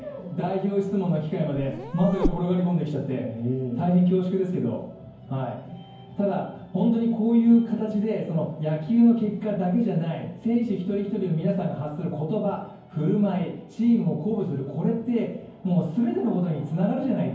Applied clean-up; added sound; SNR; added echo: none; Meow; 5 dB; reverberation time 0.9 s.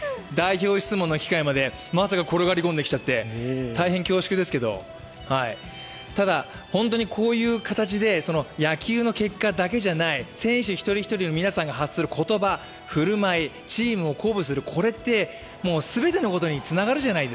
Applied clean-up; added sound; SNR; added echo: none; none; none; none.